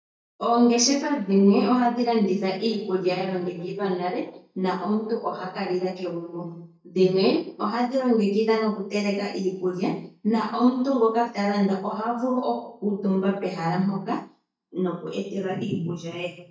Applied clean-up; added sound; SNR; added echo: neural mask model DeepFilterNet 3.